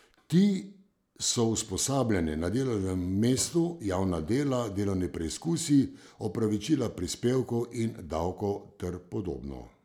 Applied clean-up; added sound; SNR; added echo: none; none; none; none.